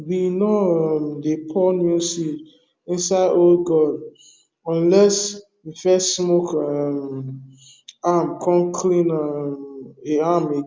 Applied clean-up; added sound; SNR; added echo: none; none; none; none.